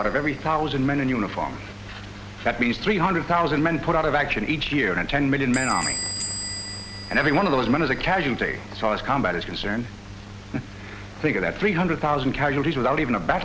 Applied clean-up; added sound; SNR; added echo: none; Door / Bell; 15 dB; none.